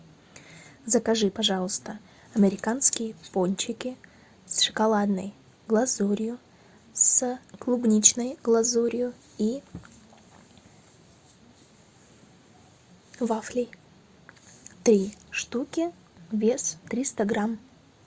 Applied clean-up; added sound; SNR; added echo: none; none; none; none.